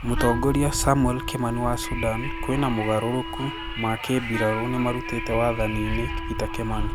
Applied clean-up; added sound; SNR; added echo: none; Wind + Wind instrument, woodwind instrument; 4 dB; none.